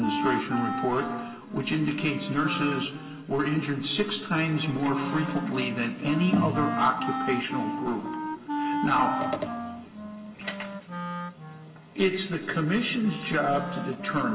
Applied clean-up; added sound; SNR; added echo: none; Wind instrument, woodwind instrument; 7 dB; reverberation time 2.1 s.